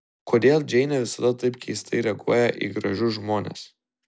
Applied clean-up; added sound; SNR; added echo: none; none; none; none.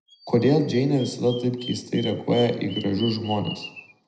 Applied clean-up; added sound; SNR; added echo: none; Bird vocalization, bird call, bird song; 16 dB; reverberation time 0.8 s.